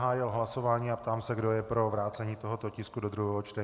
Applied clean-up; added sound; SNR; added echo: none; none; none; none.